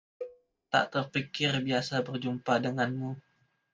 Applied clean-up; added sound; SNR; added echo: none; Cowbell; 18 dB; none.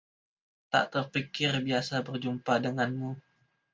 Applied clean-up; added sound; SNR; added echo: none; none; none; none.